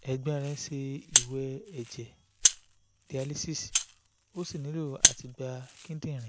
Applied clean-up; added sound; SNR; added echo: none; Rattle (instrument); -5 dB; none.